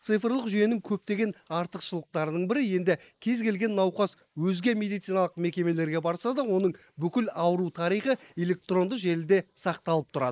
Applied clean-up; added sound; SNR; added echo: neural mask model Resemble Enhance denoiser.